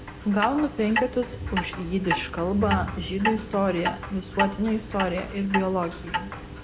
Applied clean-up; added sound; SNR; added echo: none; Clock; 5 dB; none.